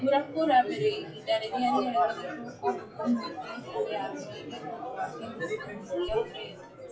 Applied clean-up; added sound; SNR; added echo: classical method WPE with log-MMSE.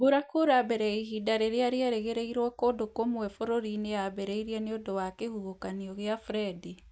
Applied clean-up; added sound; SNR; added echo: none; none; none; none.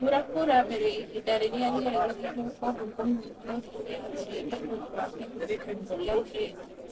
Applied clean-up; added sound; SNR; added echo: neural separator model SepFormer DNS4.